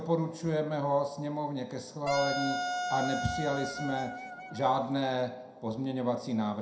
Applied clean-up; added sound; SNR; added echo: none; Wind instrument, woodwind instrument; 4 dB; reverberation time 0.4 s.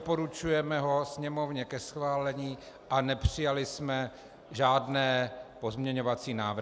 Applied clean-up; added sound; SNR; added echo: none; none; none; none.